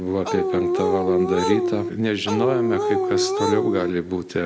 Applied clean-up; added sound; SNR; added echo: none; Dog; -1 dB; none.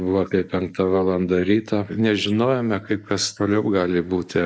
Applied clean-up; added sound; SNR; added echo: neural mask model Resemble Enhance denoiser.